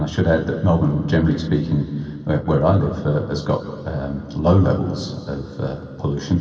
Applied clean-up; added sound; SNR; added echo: none; none; none; reverberation time 2.4 s.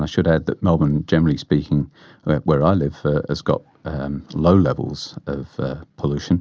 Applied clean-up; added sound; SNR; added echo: none; none; none; none.